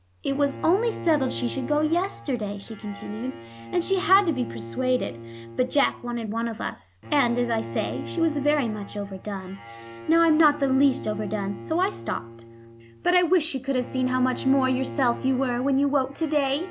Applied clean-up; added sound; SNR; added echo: none; Bowed string instrument; 13 dB; none.